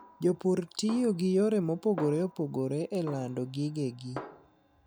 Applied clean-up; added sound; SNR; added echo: none; Snare drum; 18 dB; none.